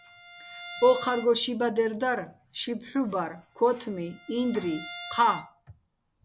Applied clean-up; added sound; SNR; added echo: none; Bowed string instrument; 17 dB; none.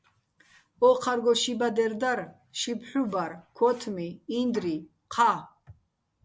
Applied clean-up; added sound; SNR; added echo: none; none; none; none.